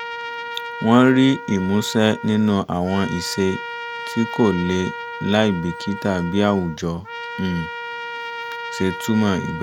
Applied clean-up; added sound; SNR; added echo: none; Trumpet; 10 dB; none.